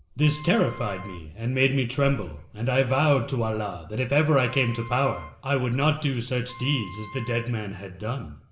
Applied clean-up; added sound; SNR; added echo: none; Wind instrument, woodwind instrument; 18 dB; reverberation time 0.6 s.